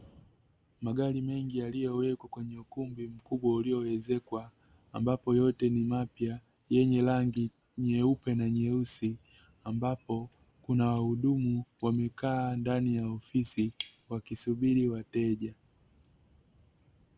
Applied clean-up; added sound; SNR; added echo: neural mask model Resemble Enhance denoiser.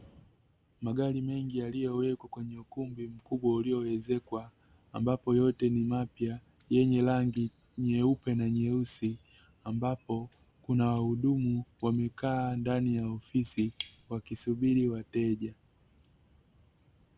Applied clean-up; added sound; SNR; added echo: none; Cutlery, silverware / Tap; 16 dB; none.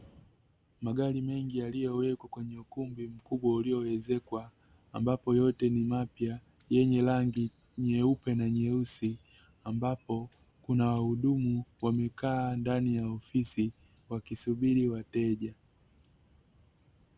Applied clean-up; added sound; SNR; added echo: none; none; none; none.